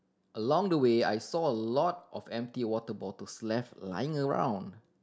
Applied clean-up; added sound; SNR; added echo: none; none; none; none.